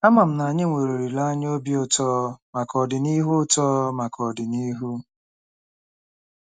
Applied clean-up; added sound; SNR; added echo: none; none; none; none.